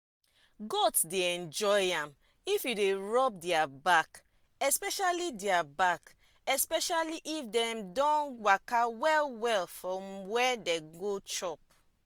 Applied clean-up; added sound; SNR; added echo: none; none; none; none.